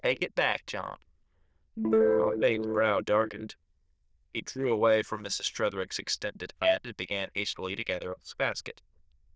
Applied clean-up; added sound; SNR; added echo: neural diffusion model UNIVERSE++.